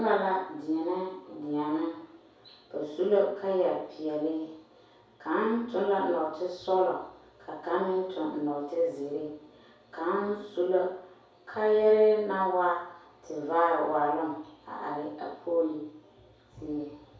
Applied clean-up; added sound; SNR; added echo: none; none; none; reverberation time 0.6 s.